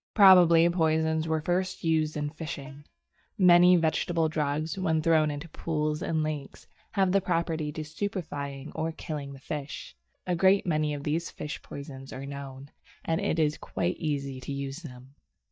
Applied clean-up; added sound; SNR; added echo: neural mask model DeepFilterNet 3.